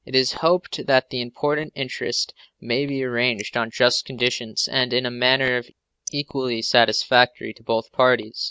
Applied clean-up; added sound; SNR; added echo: none; none; none; none.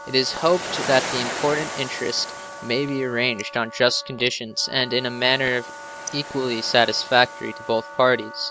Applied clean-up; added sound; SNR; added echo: none; Waves, surf + Wind instrument, woodwind instrument; 11 dB; none.